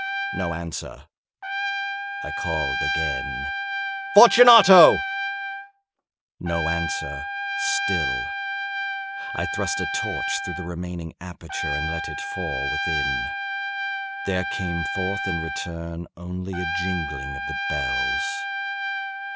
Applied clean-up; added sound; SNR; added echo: none; Trumpet; 3 dB; none.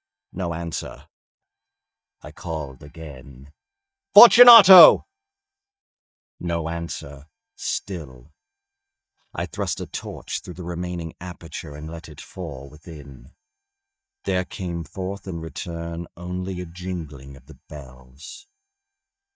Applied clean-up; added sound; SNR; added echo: neural mask model DeepFilterNet 3.